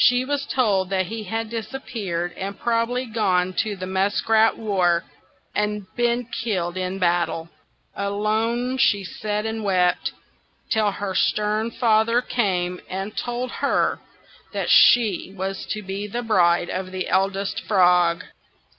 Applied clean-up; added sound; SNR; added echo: none; none; none; none.